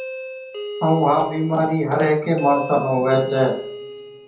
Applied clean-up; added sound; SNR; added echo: none; Doorbell; 12 dB; reverberation time 0.7 s.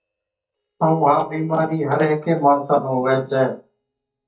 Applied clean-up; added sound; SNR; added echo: neural mask model DeepFilterNet 3.